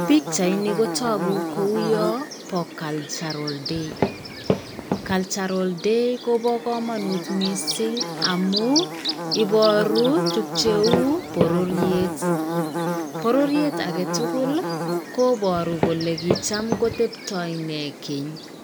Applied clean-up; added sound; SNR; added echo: none; Walk, footsteps + Buzz / Bird; 4 dB; none.